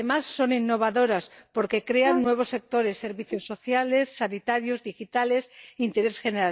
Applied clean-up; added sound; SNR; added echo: neural mask model DeepFilterNet 3.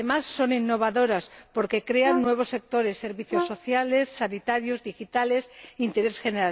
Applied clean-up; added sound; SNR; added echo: none; Brass instrument; 7 dB; none.